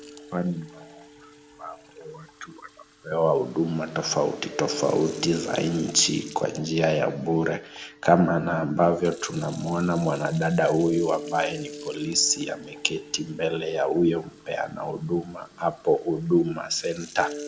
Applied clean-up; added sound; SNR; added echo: none; Fill (with liquid) / Sink (filling or washing) + Mallet percussion; 16 dB; none.